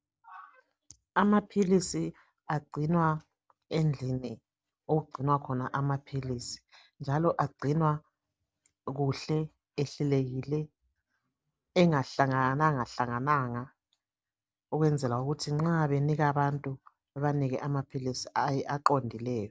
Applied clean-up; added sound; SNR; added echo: none; none; none; none.